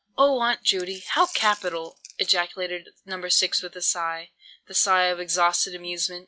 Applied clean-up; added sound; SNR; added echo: classical method log-MMSE.